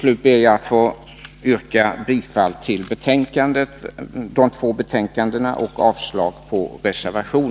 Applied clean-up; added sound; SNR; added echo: none; none; none; none.